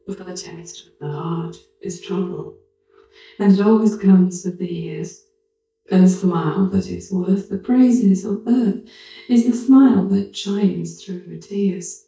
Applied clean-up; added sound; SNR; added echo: neural mask model DeepFilterNet 3.